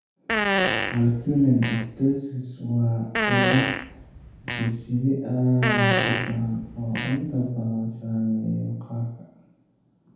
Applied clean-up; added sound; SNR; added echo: none; Fart; 1 dB; reverberation time 0.8 s.